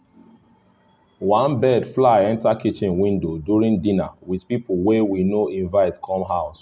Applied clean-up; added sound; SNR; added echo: none; none; none; none.